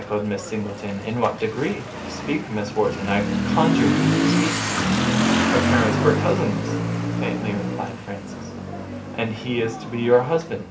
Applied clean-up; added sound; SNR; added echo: none; Motorcycle / Accelerating, revving, vroom; -1 dB; reverberation time 0.3 s.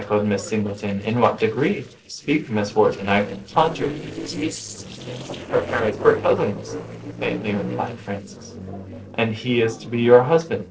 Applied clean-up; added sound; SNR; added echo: neural separator model SepFormer DNS4.